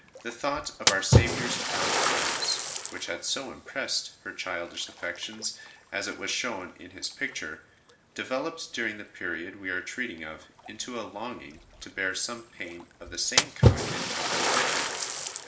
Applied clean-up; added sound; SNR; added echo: none; Splash, splatter; -4 dB; reverberation time 0.5 s.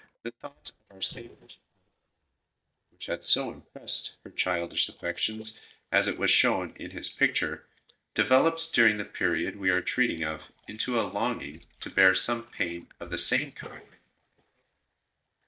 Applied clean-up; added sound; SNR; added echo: neural mask model DeepFilterNet 3.